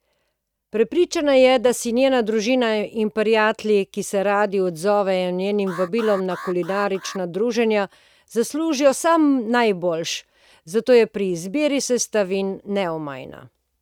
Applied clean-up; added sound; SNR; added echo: neural mask model RNNoise.